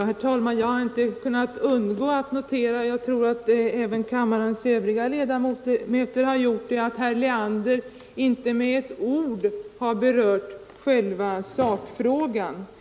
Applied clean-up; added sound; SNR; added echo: none; none; none; none.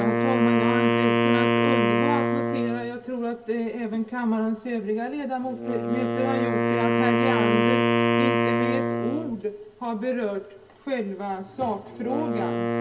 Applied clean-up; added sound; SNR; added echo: none; Wind instrument, woodwind instrument; -4 dB; reverberation time 0.1 s.